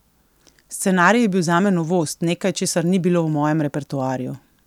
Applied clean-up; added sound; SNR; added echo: none; none; none; none.